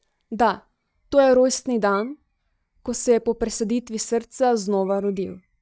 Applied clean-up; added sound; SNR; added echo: neural mask model DeepFilterNet 3.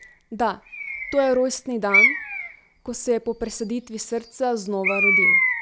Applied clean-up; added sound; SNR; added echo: none; Bird; -1 dB; none.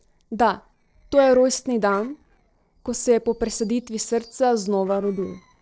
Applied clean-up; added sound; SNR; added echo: neural separator model SepFormer DNS4.